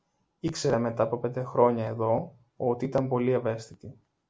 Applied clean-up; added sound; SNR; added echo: none; none; none; none.